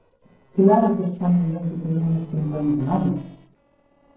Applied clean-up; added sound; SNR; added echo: neural separator model SepFormer DNS4.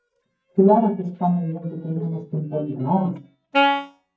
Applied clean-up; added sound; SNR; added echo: neural mask model DeepFilterNet 3.